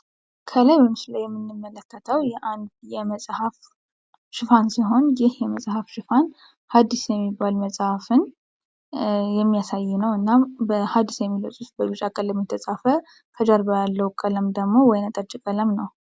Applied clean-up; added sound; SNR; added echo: none; none; none; none.